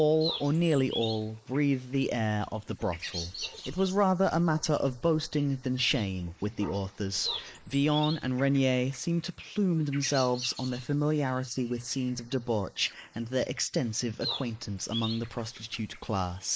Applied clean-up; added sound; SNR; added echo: neural mask model Resemble Enhance denoiser.